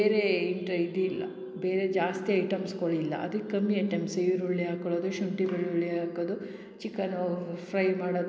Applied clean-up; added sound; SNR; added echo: none; none; none; none.